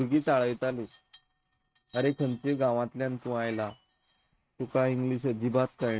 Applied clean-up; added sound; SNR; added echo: neural mask model RNNoise.